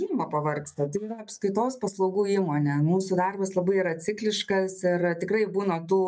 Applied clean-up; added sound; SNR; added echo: neural mask model DeepFilterNet 3.